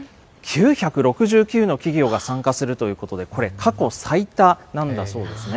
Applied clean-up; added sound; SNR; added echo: none; none; none; none.